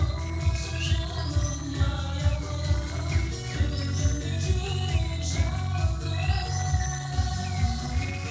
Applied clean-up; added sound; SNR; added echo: neural separator model SepFormer DNS4.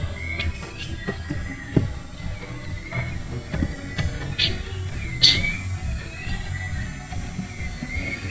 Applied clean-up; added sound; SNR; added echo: neural mask model DeepFilterNet 3.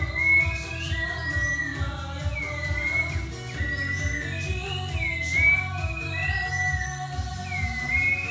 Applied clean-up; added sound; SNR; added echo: none; Bird vocalization, bird call, bird song; -2 dB; reverberation time 1.1 s.